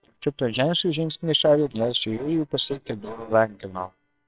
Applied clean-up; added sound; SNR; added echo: neural separator model SepFormer WHAMR!.